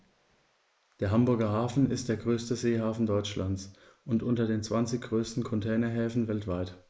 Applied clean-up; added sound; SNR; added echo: neural mask model Resemble Enhance denoiser.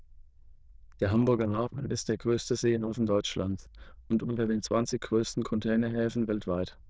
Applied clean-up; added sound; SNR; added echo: neural diffusion model UNIVERSE++.